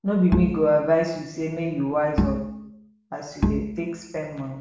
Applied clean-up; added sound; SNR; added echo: none; Bowed string instrument; 4 dB; reverberation time 0.8 s.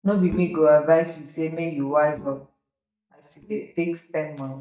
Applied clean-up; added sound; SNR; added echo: neural mask model DeepFilterNet 3.